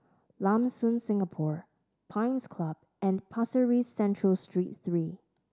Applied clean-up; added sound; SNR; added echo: none; none; none; none.